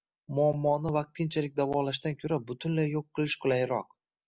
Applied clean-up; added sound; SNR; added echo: none; none; none; none.